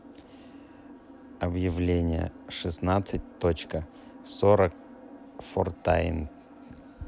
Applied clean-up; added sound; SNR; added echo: none; none; none; none.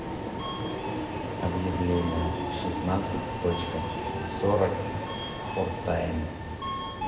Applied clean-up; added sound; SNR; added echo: none; Subway, metro, underground; 2 dB; reverberation time 1.2 s.